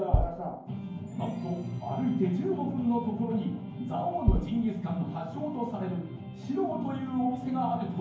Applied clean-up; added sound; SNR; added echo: none; Bass drum; 3 dB; reverberation time 0.9 s.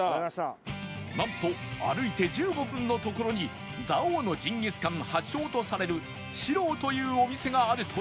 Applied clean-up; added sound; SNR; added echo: none; none; none; none.